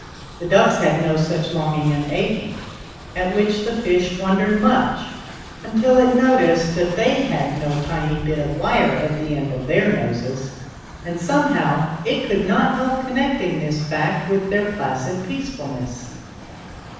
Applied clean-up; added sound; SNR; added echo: none; Train; 15 dB; reverberation time 1.1 s.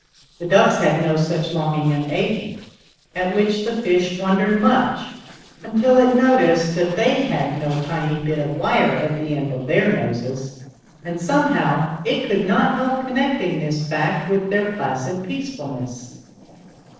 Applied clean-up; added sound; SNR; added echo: neural separator model SepFormer DNS4.